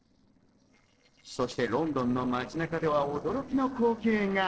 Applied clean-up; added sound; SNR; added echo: neural separator model SepFormer DNS4.